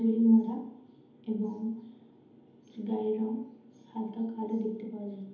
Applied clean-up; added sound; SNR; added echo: none; none; none; reverberation time 1.3 s.